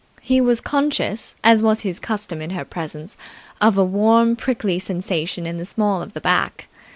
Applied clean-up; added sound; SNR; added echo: none; none; none; none.